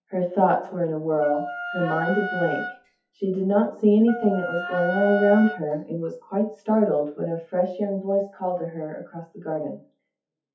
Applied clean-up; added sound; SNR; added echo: classical method WPE with log-MMSE.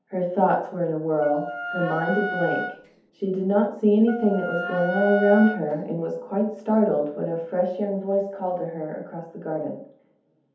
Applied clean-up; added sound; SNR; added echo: none; Wind instrument, woodwind instrument; 7 dB; reverberation time 0.6 s.